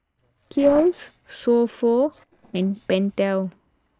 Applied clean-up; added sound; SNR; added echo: neural separator model SepFormer DNS4.